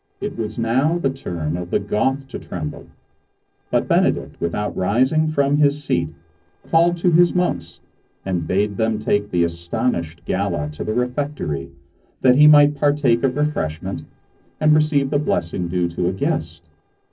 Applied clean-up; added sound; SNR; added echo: neural separator model SepFormer DNS4.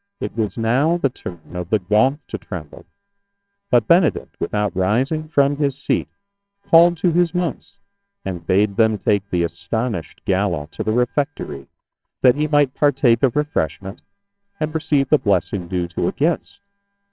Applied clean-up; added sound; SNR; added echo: neural separator model SepFormer WHAMR!.